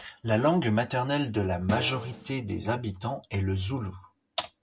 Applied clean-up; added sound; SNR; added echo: none; Snare drum; 7 dB; none.